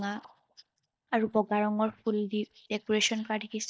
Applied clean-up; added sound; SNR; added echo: neural mask model DeepFilterNet 3.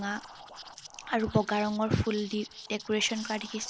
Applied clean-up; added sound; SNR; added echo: none; Liquid; 16 dB; none.